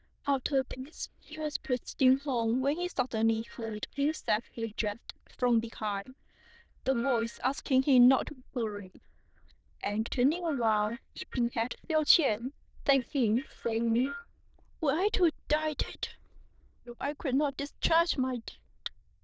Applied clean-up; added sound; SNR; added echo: neural diffusion model UNIVERSE++.